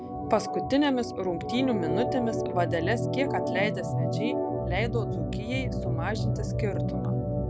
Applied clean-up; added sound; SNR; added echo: none; Organ; -1 dB; none.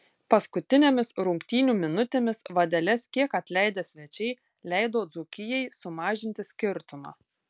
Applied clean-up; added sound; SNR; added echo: none; none; none; none.